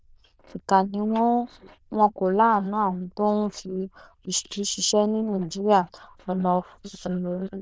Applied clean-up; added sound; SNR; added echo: neural diffusion model UNIVERSE++.